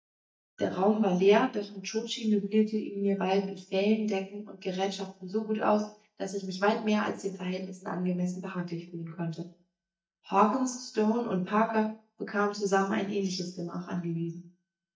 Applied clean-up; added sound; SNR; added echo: neural mask model DeepFilterNet 3.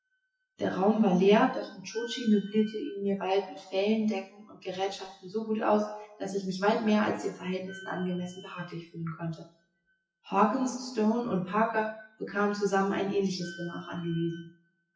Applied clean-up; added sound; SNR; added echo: classical method WPE with log-MMSE.